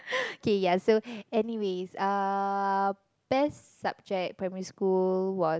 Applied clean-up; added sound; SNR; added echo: none; none; none; none.